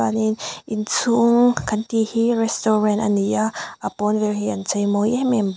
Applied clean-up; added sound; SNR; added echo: none; none; none; none.